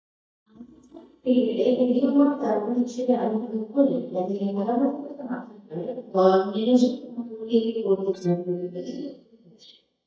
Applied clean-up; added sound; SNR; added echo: neural mask model DeepFilterNet 3.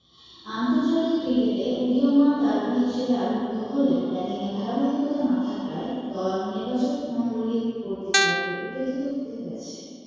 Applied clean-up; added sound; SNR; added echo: none; Guitar; 1 dB; reverberation time 2.0 s.